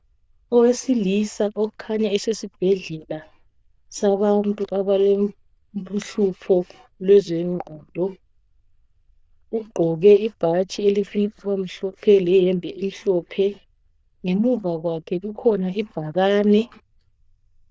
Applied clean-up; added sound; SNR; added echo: neural diffusion model UNIVERSE++.